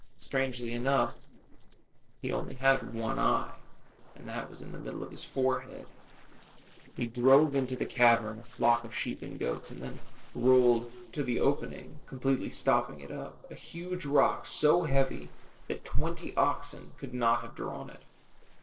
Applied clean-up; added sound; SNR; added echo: neural separator model SepFormer DNS4.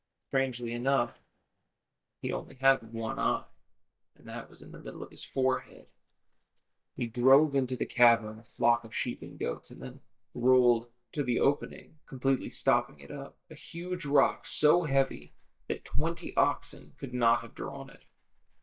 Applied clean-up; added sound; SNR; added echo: neural mask model DeepFilterNet 3.